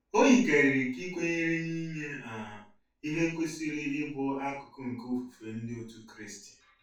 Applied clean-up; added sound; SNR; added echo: none; none; none; reverberation time 0.3 s.